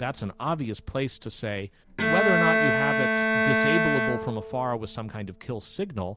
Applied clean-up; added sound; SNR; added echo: none; Bowed string instrument; -3 dB; none.